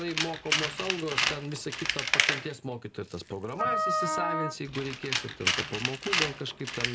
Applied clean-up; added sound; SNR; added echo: none; Wind instrument, woodwind instrument + Tools; -5 dB; none.